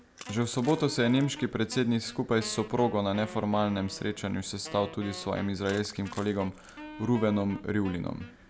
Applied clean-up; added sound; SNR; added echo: none; Crushing + Wind instrument, woodwind instrument; 17 dB; none.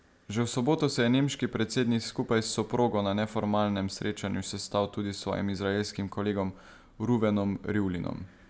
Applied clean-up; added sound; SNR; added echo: none; none; none; none.